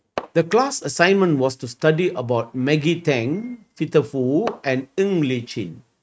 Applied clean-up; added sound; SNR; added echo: neural mask model RNNoise.